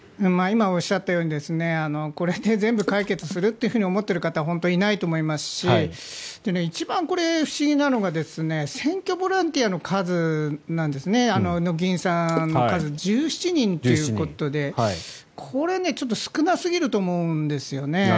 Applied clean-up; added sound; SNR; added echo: none; Water / Splash, splatter; 16 dB; none.